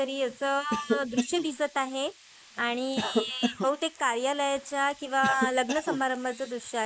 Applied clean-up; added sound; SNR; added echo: neural mask model Resemble Enhance denoiser.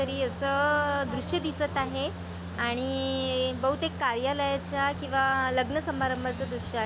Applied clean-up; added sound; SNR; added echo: none; none; none; none.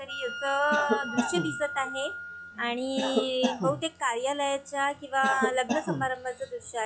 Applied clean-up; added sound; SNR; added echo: classical method log-MMSE.